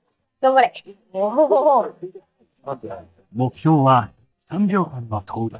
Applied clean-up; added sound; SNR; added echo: neural mask model DeepFilterNet 3.